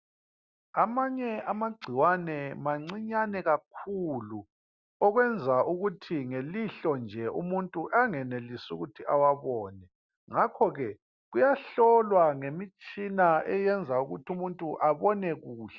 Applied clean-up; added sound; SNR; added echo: none; none; none; none.